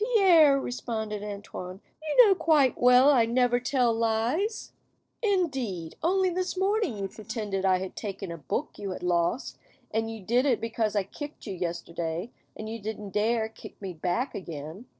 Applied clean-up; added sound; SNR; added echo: neural separator model SepFormer DNS4.